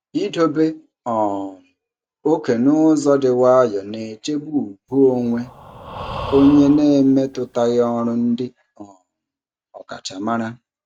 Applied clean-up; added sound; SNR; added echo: none; Breathing; 14 dB; none.